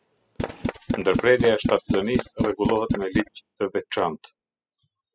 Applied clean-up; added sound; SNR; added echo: classical method spectral subtraction.